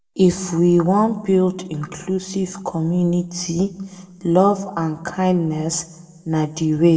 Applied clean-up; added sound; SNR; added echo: none; none; none; reverberation time 0.8 s.